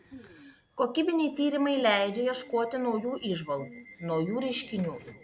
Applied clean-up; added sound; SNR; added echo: none; Subway, metro, underground / Alarm; 20 dB; none.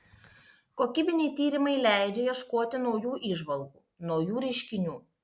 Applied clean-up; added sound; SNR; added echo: none; none; none; none.